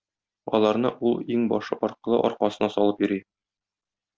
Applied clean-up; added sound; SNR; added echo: none; none; none; none.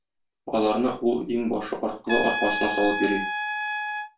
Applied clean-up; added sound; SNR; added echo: none; Trumpet; 5 dB; reverberation time 0.2 s.